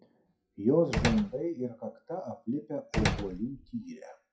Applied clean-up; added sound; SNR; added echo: classical method WPE with log-MMSE.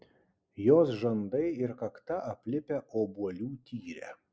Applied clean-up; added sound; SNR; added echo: none; none; none; none.